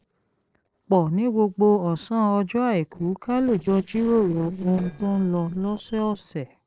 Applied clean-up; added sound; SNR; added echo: neural separator model SepFormer DNS4.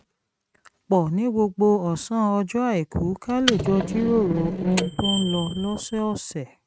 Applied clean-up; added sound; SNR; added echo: neural mask model RNNoise.